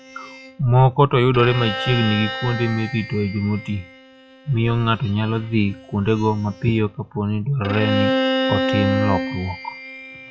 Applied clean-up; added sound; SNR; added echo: classical method log-MMSE.